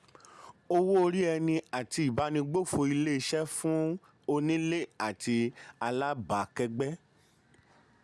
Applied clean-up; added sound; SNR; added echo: none; none; none; none.